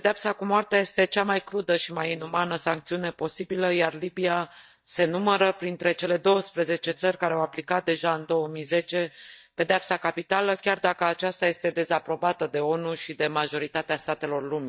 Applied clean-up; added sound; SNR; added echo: neural mask model DeepFilterNet 3.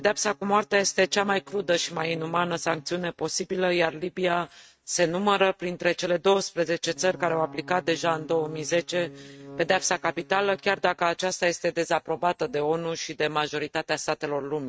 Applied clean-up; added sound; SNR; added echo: neural mask model RNNoise.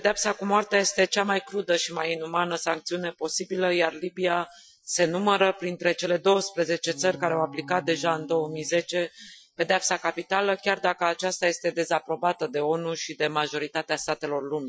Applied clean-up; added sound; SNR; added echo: classical method Wiener filter.